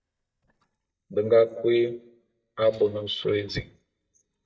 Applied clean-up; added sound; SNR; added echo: neural mask model DeepFilterNet 3.